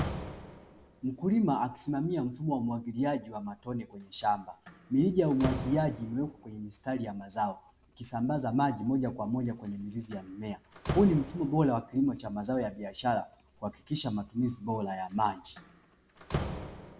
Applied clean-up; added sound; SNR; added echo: none; Slam; 12 dB; none.